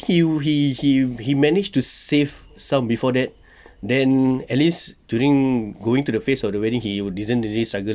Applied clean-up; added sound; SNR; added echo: none; none; none; none.